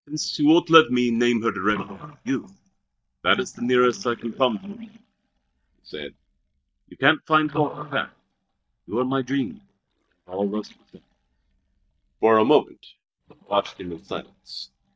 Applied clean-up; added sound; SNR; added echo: neural mask model DeepFilterNet 3.